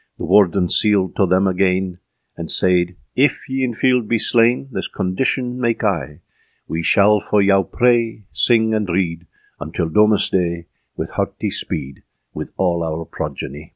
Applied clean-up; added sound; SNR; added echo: none; none; none; none.